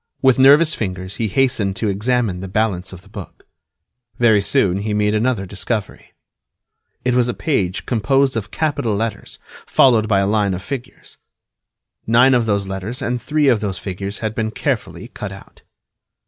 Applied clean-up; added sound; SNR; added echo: none; none; none; none.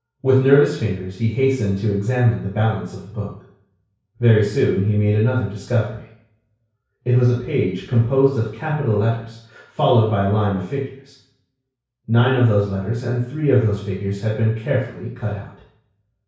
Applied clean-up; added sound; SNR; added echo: none; none; none; reverberation time 0.6 s.